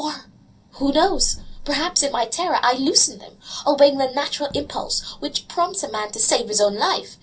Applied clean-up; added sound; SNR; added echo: none; none; none; reverberation time 0.3 s.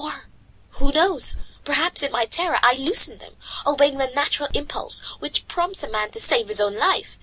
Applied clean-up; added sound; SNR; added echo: none; none; none; none.